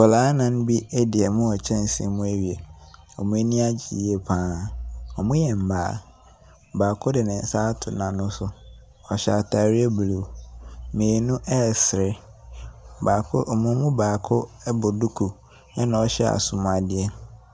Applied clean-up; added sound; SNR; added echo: none; none; none; none.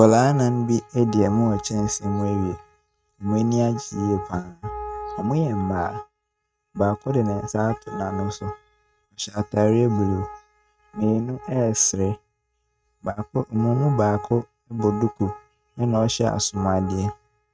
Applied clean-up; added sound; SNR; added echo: neural mask model RNNoise.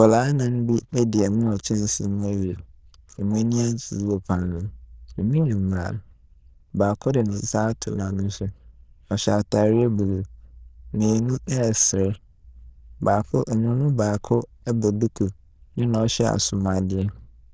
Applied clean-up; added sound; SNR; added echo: neural diffusion model UNIVERSE++.